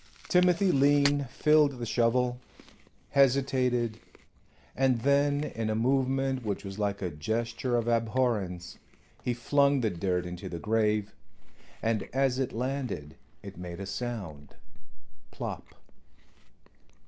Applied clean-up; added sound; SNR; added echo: none; Chewing, mastication; 8 dB; none.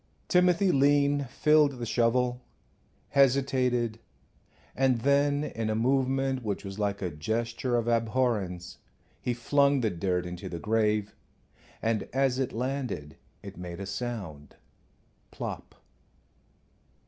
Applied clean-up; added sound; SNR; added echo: none; none; none; none.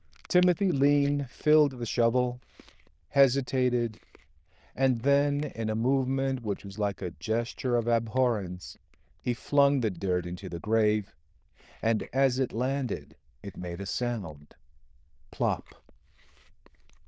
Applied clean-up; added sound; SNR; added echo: neural diffusion model UNIVERSE++.